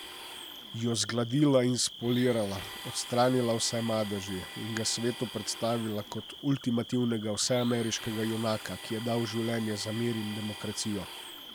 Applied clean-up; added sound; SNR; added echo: none; Domestic sounds, home sounds + Cricket; 13 dB; none.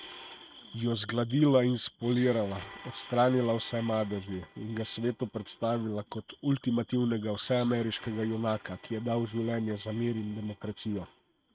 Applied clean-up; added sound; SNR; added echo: neural mask model RNNoise.